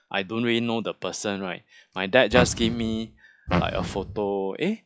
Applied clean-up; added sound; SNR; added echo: classical method log-MMSE.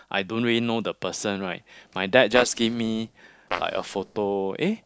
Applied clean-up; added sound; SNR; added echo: neural separator model SepFormer DNS4.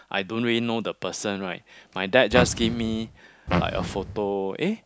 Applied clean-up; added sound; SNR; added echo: none; Fart; 2 dB; none.